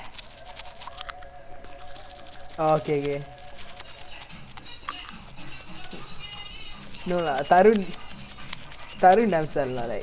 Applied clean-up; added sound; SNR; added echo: none; Domestic sounds, home sounds; 10 dB; none.